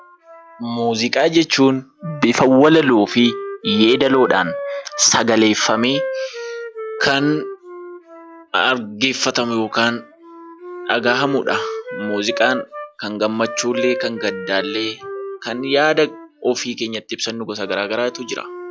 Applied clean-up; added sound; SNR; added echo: classical method log-MMSE.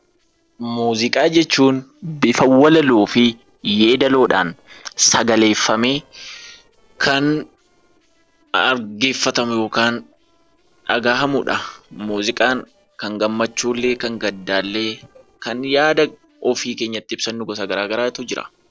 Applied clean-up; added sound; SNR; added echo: neural separator model SepFormer DNS4.